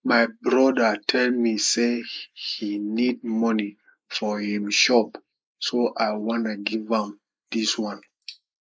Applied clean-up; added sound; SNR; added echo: neural mask model Resemble Enhance denoiser.